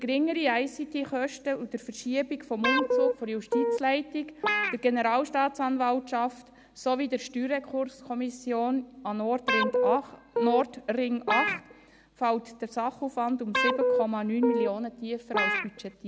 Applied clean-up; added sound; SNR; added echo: none; Guitar; -1 dB; none.